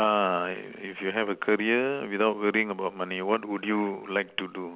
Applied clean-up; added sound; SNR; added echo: none; none; none; none.